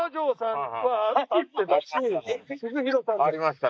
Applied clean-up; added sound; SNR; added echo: neural mask model Resemble Enhance denoiser.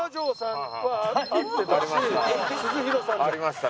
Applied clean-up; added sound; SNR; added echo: none; Trumpet; 15 dB; none.